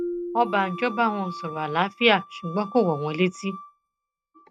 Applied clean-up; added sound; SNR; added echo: neural mask model RNNoise.